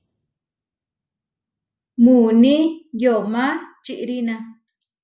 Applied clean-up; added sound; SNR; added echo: none; none; none; none.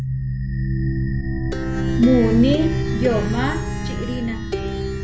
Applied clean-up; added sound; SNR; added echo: none; Plucked string instrument; -1 dB; none.